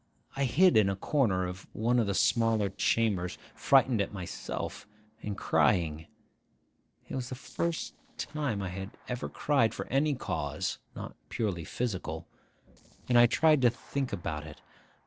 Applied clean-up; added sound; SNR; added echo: neural separator model SepFormer DNS4.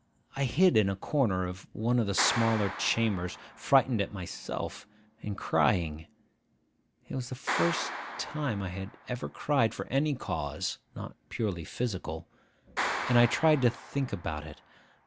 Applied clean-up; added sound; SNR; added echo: none; Clapping; 11 dB; none.